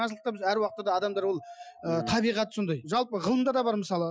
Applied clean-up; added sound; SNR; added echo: classical method Wiener filter.